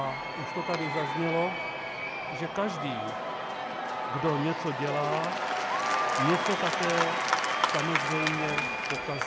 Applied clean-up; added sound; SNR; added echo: none; Applause / Crowd / Cheering; -3 dB; none.